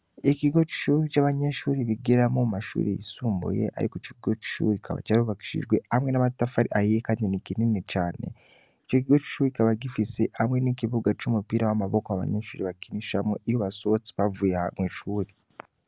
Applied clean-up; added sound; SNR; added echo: none; none; none; none.